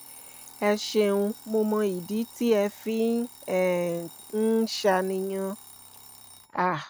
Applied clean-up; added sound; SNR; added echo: none; Alarm; 20 dB; none.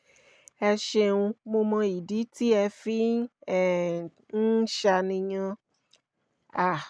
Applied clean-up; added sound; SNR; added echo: none; none; none; none.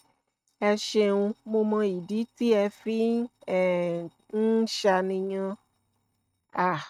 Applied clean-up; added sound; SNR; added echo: neural mask model RNNoise.